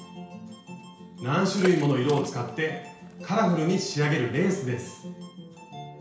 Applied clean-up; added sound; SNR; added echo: none; Water / Splash, splatter; 15 dB; reverberation time 0.5 s.